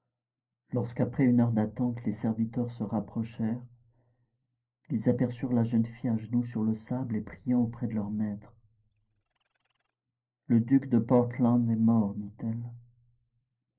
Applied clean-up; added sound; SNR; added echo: neural separator model SepFormer DNS4.